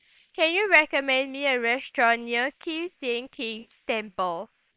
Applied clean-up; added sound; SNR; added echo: neural separator model SepFormer WHAM!.